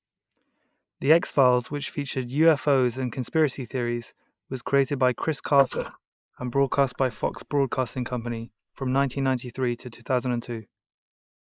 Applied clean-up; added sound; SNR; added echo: neural mask model Resemble Enhance denoiser.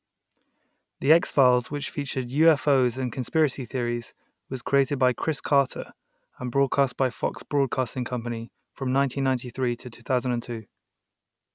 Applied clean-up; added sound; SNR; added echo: none; none; none; none.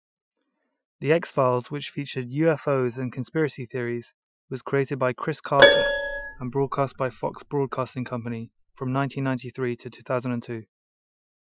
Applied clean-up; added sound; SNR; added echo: classical method Wiener filter.